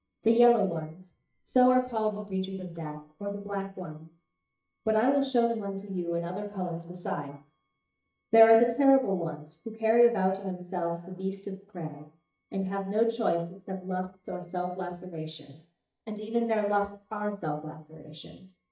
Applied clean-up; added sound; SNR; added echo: neural mask model DeepFilterNet 3.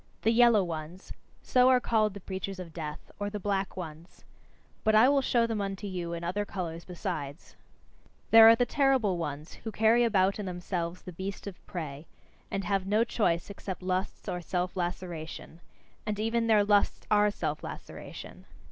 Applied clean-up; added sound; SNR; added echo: none; none; none; none.